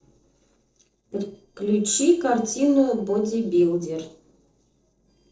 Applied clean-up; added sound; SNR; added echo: neural separator model SepFormer DNS4.